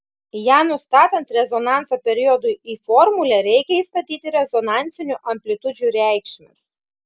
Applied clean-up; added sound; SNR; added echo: none; none; none; none.